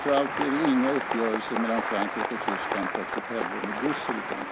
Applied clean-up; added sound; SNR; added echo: none; Applause; 2 dB; none.